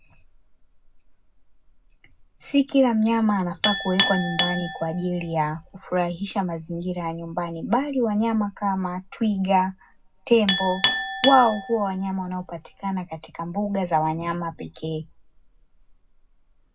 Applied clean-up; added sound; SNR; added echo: none; Chink, clink; 5 dB; reverberation time 0.3 s.